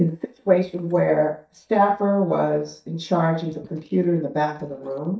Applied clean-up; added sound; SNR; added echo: neural mask model DeepFilterNet 3.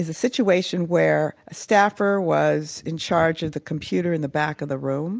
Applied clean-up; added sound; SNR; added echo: none; none; none; none.